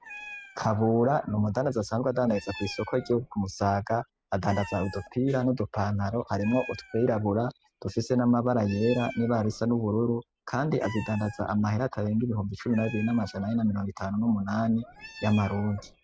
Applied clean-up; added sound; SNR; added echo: none; Meow; 20 dB; none.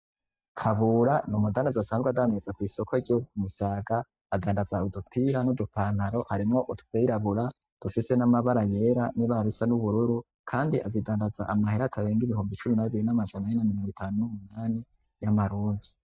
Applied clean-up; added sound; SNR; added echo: neural mask model DeepFilterNet 3.